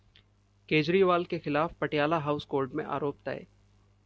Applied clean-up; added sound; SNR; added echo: none; none; none; none.